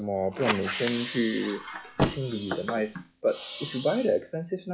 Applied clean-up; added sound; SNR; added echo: classical method log-MMSE.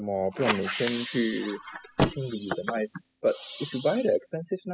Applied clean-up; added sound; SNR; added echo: classical method spectral subtraction.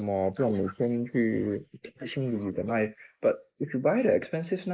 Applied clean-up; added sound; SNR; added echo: neural mask model Resemble Enhance denoiser.